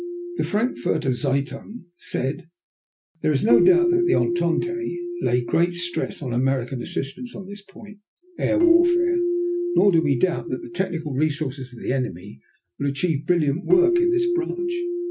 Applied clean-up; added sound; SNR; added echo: neural mask model RNNoise.